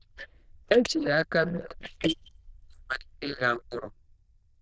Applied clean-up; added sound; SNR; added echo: neural diffusion model UNIVERSE++.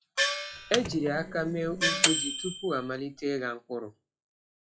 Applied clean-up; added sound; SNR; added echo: classical method log-MMSE.